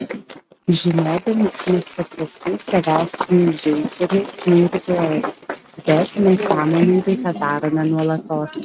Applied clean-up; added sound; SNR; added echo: neural mask model RNNoise.